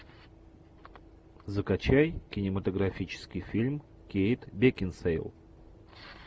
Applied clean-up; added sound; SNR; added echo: none; none; none; none.